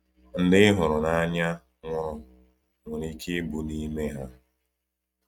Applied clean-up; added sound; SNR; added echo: neural mask model RNNoise.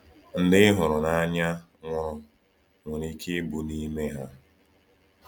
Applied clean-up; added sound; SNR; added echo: none; none; none; none.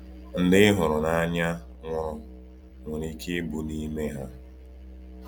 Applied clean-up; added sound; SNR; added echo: none; Musical instrument; 16 dB; none.